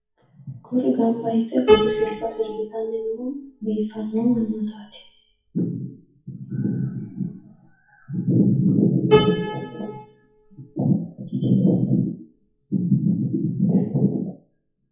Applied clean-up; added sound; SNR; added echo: classical method WPE with log-MMSE.